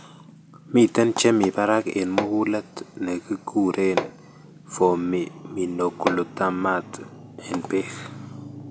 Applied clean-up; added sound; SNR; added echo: none; Hammer; 8 dB; none.